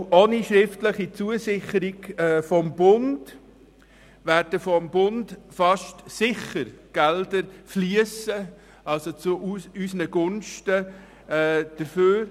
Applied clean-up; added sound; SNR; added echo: none; none; none; none.